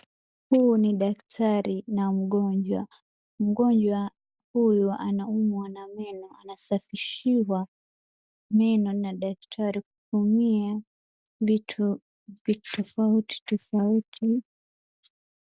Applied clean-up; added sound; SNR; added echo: none; none; none; none.